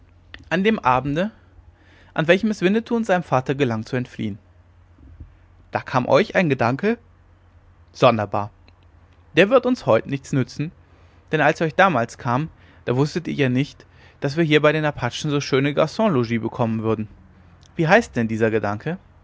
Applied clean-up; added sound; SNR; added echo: none; none; none; none.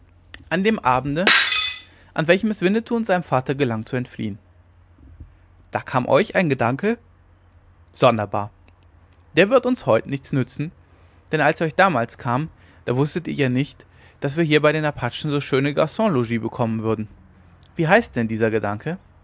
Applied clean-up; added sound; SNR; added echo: none; Shatter; -1 dB; none.